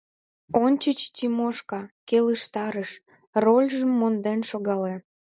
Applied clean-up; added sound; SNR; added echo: none; none; none; none.